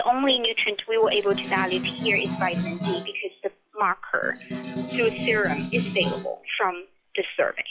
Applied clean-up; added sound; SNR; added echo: classical method log-MMSE.